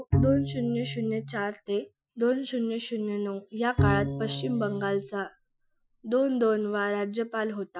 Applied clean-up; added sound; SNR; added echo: classical method Wiener filter.